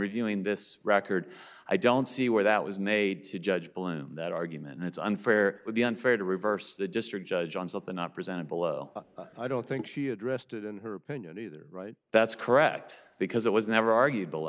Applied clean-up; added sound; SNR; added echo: none; none; none; none.